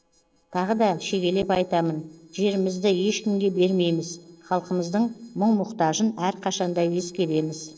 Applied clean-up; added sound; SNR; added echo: neural separator model SepFormer DNS4.